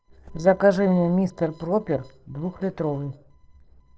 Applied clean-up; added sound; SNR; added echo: neural separator model SepFormer DNS4.